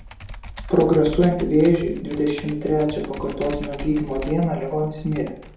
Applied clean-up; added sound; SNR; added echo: none; Computer keyboard; 14 dB; reverberation time 2.6 s.